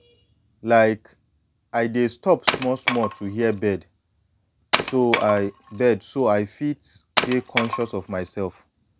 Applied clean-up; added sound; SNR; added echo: none; Wood; 4 dB; none.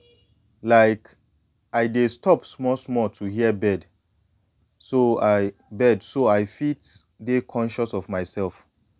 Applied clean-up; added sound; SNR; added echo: none; none; none; none.